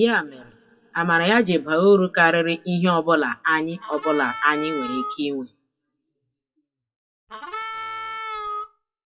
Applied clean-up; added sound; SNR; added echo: classical method WPE with log-MMSE.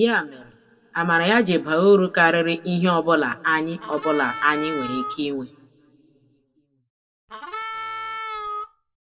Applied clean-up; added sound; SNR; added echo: none; Harmonica; 9 dB; reverberation time 1.2 s.